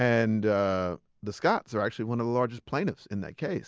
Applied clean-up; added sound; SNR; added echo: none; none; none; none.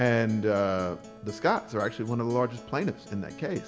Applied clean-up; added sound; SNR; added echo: none; Acoustic guitar; 18 dB; reverberation time 2.2 s.